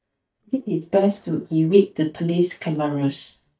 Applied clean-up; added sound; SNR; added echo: neural mask model DeepFilterNet 3.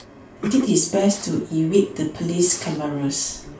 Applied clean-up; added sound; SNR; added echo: none; Respiratory sounds; 17 dB; reverberation time 0.3 s.